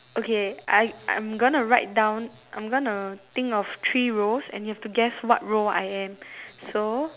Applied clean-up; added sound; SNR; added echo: none; none; none; none.